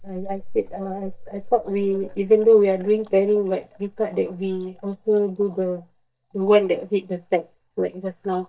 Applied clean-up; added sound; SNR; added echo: neural mask model DeepFilterNet 3.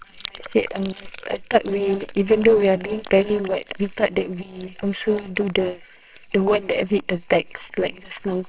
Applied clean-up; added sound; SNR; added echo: neural separator model SepFormer WHAMR!.